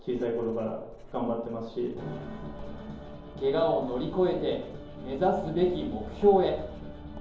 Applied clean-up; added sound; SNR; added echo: none; Writing; 17 dB; reverberation time 2.8 s.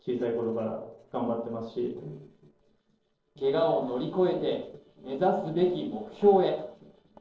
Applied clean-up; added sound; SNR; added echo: neural separator model SepFormer DNS4.